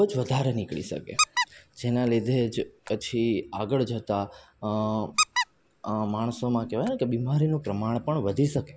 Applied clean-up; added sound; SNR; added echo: none; Squeak; 4 dB; none.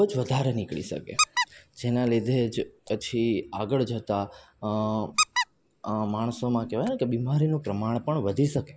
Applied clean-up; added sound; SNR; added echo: neural mask model Resemble Enhance denoiser.